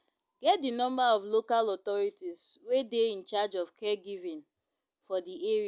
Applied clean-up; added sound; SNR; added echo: none; none; none; none.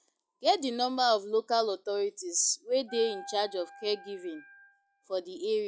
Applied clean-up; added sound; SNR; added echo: classical method log-MMSE.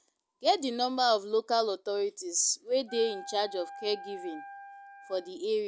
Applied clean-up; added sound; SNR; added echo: none; Wind instrument, woodwind instrument; 15 dB; none.